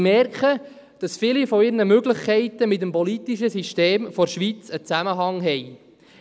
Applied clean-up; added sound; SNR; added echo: none; none; none; none.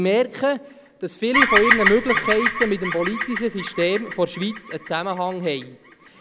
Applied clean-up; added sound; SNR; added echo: none; Bird vocalization, bird call, bird song; 2 dB; none.